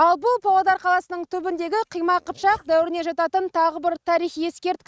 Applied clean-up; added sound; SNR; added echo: neural mask model RNNoise.